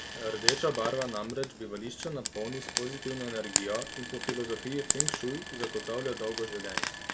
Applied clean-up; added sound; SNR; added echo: none; Frying (food); 0 dB; none.